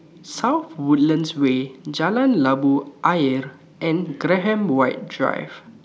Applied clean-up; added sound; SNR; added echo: none; none; none; none.